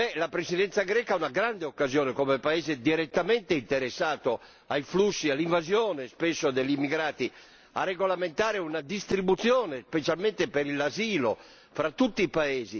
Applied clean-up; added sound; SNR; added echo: none; none; none; none.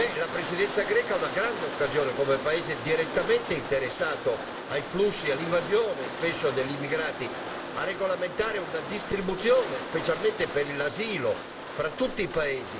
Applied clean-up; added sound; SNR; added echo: none; Rain; 7 dB; reverberation time 2.1 s.